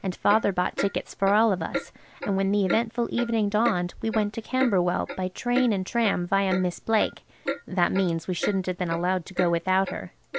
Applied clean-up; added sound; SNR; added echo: none; Clock; 11 dB; none.